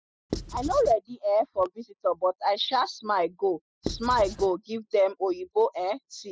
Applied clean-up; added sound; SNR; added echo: classical method spectral subtraction.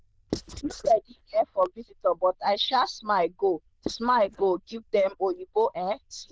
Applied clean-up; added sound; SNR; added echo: neural diffusion model UNIVERSE++.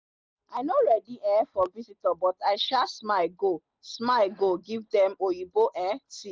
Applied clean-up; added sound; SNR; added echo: none; none; none; none.